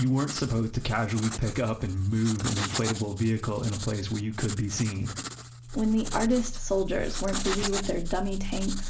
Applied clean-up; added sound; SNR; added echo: none; Writing; 10 dB; reverberation time 0.4 s.